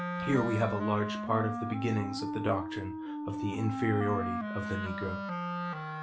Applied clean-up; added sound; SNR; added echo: none; Wind instrument, woodwind instrument; 2 dB; reverberation time 0.3 s.